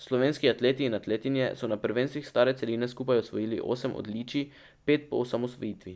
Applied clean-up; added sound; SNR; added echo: none; none; none; none.